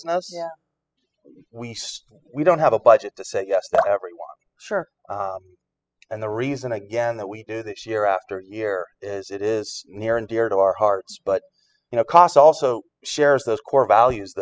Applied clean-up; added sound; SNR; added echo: classical method spectral subtraction.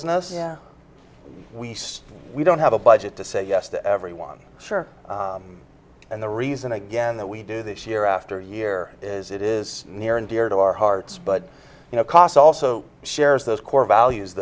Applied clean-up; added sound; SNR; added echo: none; none; none; none.